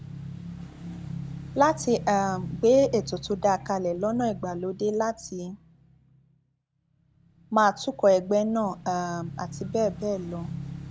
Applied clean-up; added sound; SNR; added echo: none; Motorcycle / Engine; 13 dB; none.